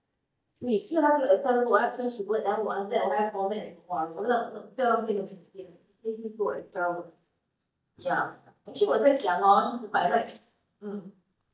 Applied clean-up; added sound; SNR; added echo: neural mask model DeepFilterNet 3.